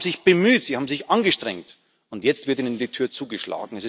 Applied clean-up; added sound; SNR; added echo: none; none; none; none.